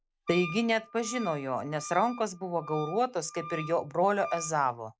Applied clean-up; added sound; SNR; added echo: none; Wind instrument, woodwind instrument; 14 dB; none.